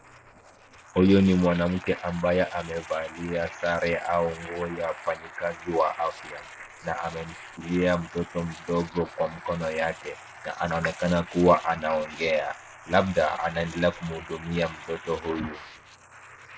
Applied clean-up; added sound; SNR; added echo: neural mask model Resemble Enhance denoiser.